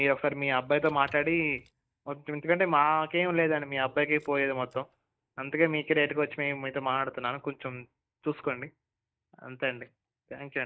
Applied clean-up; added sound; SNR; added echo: neural mask model DeepFilterNet 3.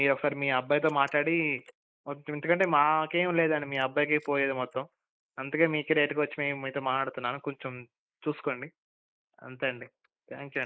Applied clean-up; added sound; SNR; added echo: neural mask model Resemble Enhance denoiser.